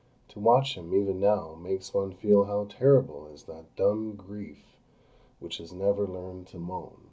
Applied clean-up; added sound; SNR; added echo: none; none; none; none.